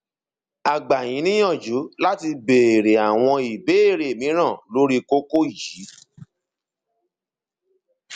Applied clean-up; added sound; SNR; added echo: none; none; none; none.